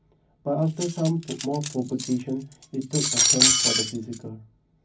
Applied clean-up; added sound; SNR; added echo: none; Cutlery, silverware; -3 dB; reverberation time 0.4 s.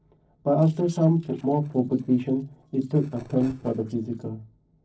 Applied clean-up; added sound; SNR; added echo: neural separator model SepFormer DNS4.